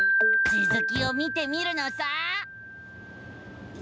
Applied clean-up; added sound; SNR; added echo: none; Wind chime; -4 dB; none.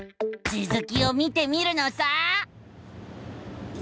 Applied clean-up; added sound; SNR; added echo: none; none; none; none.